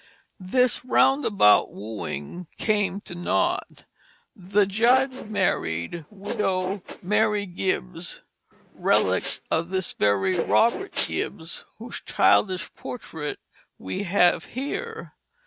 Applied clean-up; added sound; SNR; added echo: neural mask model RNNoise.